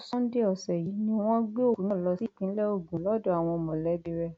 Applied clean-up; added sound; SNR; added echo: none; none; none; none.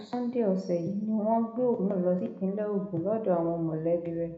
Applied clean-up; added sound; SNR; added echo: none; none; none; reverberation time 0.8 s.